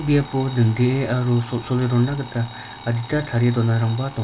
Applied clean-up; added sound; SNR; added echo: none; Alarm; 15 dB; reverberation time 0.2 s.